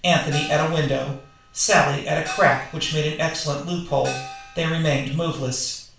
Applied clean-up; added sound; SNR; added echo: none; Gong; 14 dB; reverberation time 0.4 s.